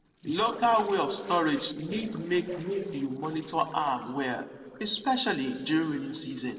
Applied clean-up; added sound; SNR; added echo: neural separator model SepFormer DNS4.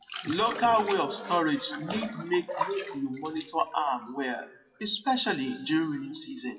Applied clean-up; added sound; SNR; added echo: classical method WPE with log-MMSE.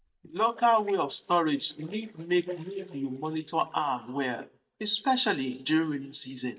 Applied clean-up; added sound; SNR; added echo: neural mask model DeepFilterNet 3.